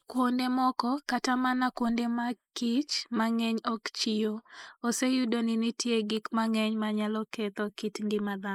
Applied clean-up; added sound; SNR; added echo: neural mask model Resemble Enhance denoiser.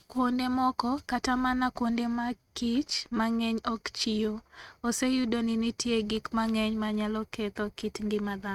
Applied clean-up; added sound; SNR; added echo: neural mask model RNNoise.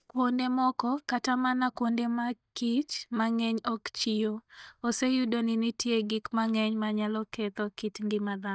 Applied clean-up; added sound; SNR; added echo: neural mask model DeepFilterNet 3.